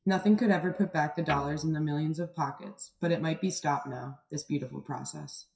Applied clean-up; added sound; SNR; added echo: classical method WPE with log-MMSE.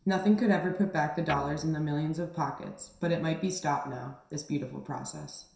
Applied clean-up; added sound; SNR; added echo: none; Guitar; 11 dB; reverberation time 0.7 s.